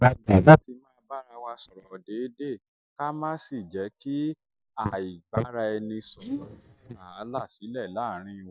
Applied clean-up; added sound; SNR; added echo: neural mask model DeepFilterNet 3.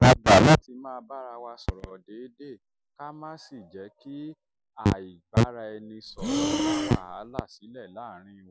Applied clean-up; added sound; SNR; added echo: none; Breathing; 3 dB; none.